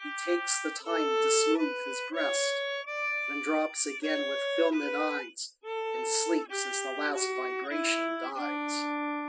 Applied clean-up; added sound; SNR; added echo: classical method spectral subtraction.